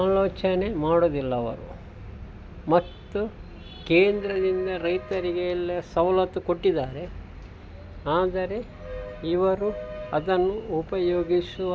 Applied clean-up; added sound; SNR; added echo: none; none; none; none.